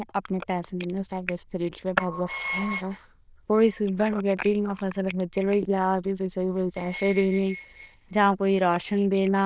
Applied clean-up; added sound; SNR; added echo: neural diffusion model UNIVERSE++.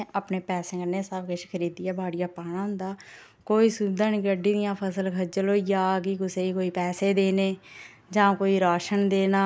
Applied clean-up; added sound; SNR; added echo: none; none; none; none.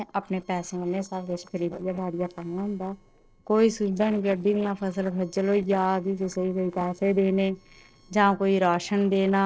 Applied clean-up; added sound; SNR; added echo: neural separator model SepFormer DNS4.